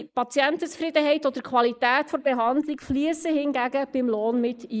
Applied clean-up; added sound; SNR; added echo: neural mask model Resemble Enhance denoiser.